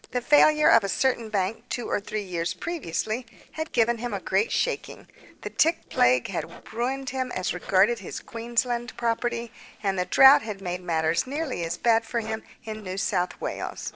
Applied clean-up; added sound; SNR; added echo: neural separator model SepFormer DNS4.